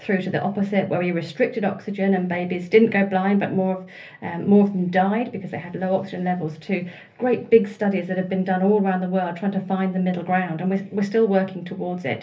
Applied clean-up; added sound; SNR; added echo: none; none; none; reverberation time 0.3 s.